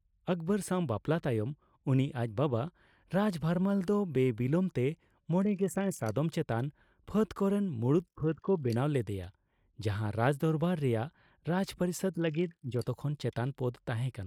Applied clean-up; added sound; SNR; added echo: neural mask model Resemble Enhance denoiser.